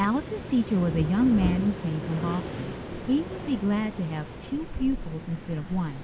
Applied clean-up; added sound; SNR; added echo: none; Waves, surf; 7 dB; none.